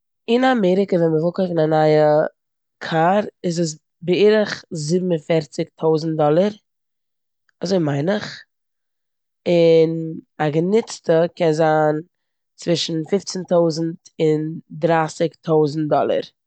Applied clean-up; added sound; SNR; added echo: none; none; none; none.